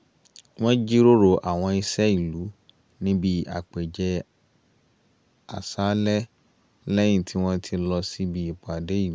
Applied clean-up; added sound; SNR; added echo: none; none; none; none.